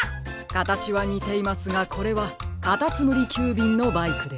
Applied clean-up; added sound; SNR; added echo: none; Keys jangling; 20 dB; none.